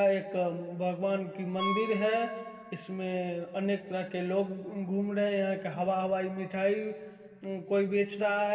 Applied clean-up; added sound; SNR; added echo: none; Piano; 15 dB; reverberation time 2.0 s.